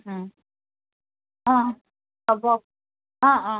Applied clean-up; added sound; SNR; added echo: none; none; none; none.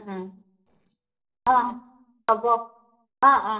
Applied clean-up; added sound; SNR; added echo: neural separator model SepFormer DNS4.